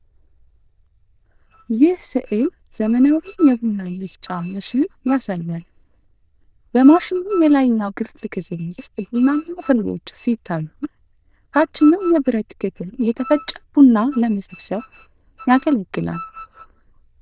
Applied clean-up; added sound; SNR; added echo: neural diffusion model UNIVERSE++.